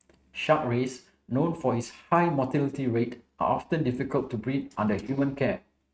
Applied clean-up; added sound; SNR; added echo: neural mask model RNNoise.